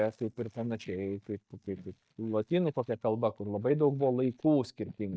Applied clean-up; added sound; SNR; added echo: neural mask model DeepFilterNet 3.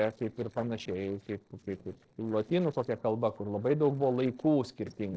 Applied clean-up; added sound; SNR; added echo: neural separator model SepFormer DNS4.